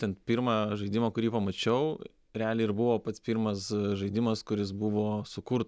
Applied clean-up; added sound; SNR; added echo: none; none; none; none.